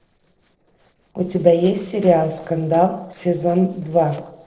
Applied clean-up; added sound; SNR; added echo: neural separator model SepFormer DNS4.